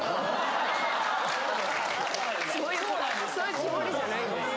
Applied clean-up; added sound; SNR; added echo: none; none; none; none.